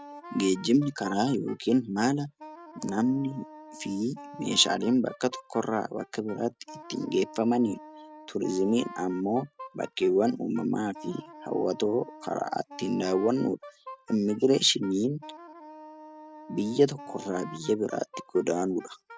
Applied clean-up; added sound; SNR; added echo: none; Wind instrument, woodwind instrument; 18 dB; none.